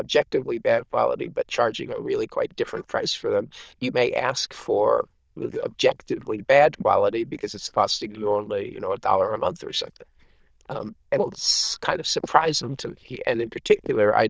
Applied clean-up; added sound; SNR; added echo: neural diffusion model UNIVERSE++.